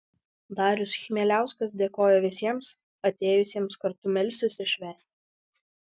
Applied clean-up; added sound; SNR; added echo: none; none; none; none.